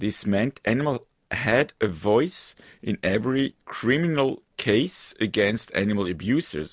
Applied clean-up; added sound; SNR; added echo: none; none; none; none.